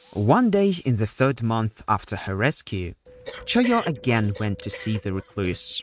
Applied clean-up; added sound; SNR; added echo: neural mask model RNNoise.